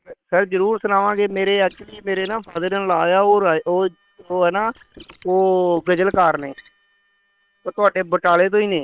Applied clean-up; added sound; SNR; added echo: neural separator model SepFormer WHAM!.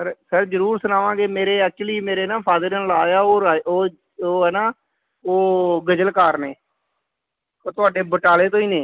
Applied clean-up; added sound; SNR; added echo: none; none; none; none.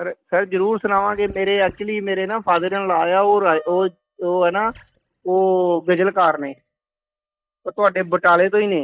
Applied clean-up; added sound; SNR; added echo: neural mask model DeepFilterNet 3.